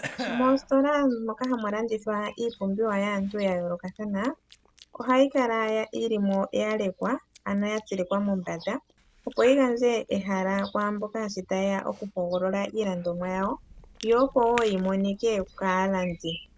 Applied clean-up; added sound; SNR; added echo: none; Chewing, mastication / Cough; 20 dB; none.